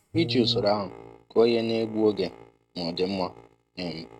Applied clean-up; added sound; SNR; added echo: neural mask model RNNoise.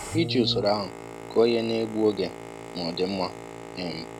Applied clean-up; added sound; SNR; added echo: none; Boat, Water vehicle; 10 dB; none.